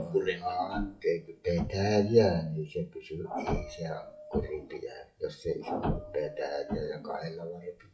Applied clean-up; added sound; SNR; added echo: classical method WPE with log-MMSE.